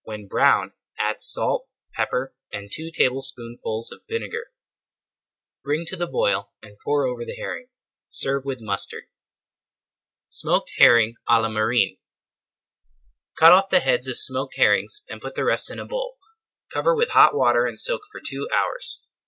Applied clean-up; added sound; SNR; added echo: none; none; none; none.